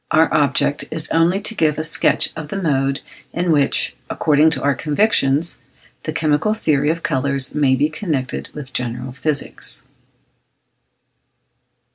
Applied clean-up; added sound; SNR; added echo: none; none; none; none.